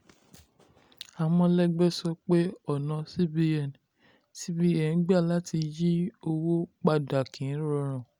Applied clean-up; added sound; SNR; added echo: none; none; none; none.